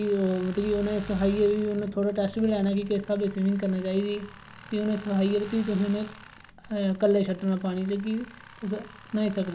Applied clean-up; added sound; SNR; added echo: none; Tools; 20 dB; none.